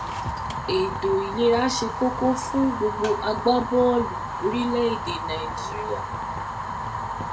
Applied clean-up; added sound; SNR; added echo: none; Fire; 5 dB; reverberation time 0.3 s.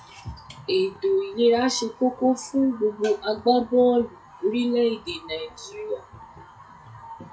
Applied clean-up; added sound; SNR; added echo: classical method WPE with log-MMSE.